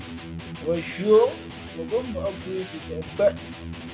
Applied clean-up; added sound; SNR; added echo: none; Electric guitar; 11 dB; none.